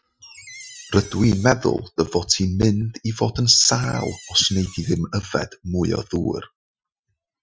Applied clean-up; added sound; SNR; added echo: classical method Wiener filter.